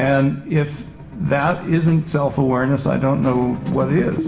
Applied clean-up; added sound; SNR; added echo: none; none; none; reverberation time 0.8 s.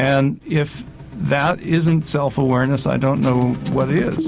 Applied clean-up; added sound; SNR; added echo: none; none; none; none.